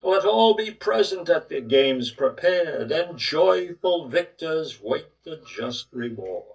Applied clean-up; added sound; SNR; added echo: neural mask model DeepFilterNet 3.